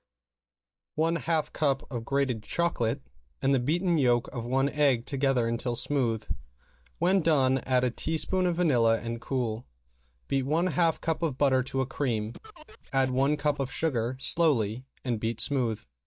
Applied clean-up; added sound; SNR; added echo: neural mask model DeepFilterNet 3.